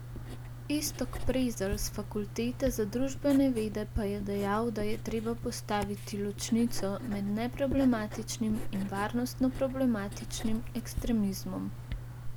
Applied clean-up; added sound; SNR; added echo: none; Writing; 6 dB; none.